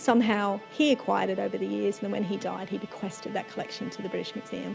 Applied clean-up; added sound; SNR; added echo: none; Musical instrument; 18 dB; none.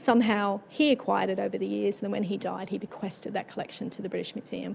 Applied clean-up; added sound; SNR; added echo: none; none; none; none.